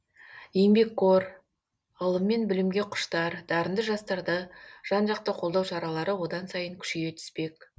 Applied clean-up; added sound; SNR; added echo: none; none; none; none.